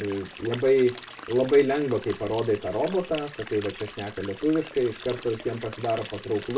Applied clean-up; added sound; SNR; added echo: none; Stream; 16 dB; reverberation time 0.2 s.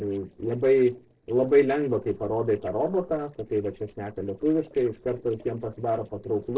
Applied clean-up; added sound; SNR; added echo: neural separator model SepFormer DNS4.